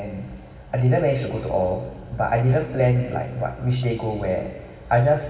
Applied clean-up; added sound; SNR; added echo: none; none; none; reverberation time 2.0 s.